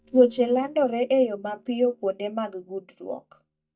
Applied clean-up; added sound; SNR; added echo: neural mask model DeepFilterNet 3.